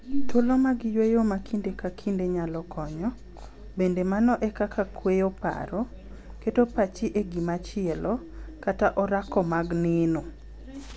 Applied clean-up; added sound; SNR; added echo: none; none; none; none.